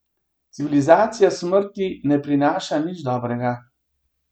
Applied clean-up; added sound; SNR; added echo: none; none; none; none.